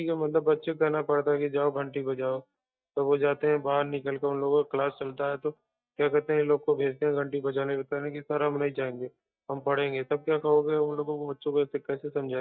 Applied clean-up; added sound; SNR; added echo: neural mask model DeepFilterNet 3.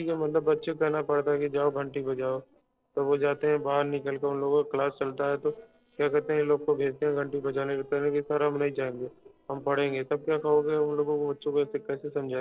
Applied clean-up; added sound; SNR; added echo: neural separator model SepFormer DNS4.